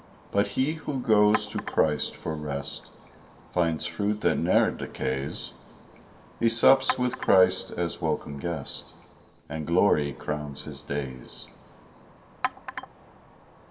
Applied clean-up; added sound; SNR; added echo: none; Chink, clink; 14 dB; reverberation time 3.0 s.